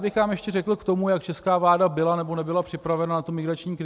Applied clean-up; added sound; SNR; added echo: none; none; none; none.